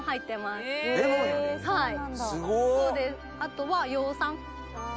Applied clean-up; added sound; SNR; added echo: none; none; none; none.